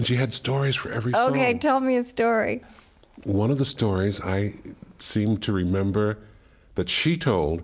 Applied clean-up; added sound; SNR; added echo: none; none; none; none.